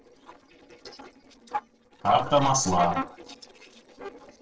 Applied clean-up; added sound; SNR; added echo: neural separator model SepFormer DNS4.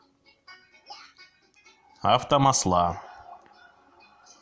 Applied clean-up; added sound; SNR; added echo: none; none; none; none.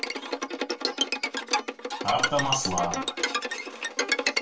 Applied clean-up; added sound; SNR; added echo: none; Bowed string instrument; -4 dB; reverberation time 0.3 s.